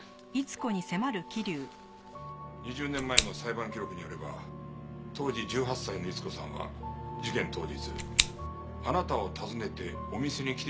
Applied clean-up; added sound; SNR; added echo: none; Scissors; -5 dB; none.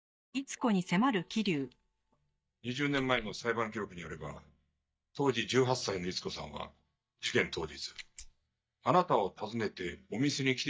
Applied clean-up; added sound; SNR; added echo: neural mask model DeepFilterNet 3.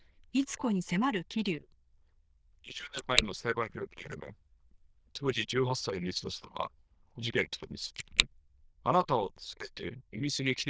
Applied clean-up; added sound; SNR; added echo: neural diffusion model UNIVERSE++.